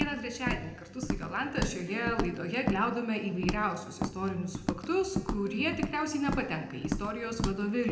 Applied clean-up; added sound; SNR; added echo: none; Walk, footsteps; 4 dB; reverberation time 0.8 s.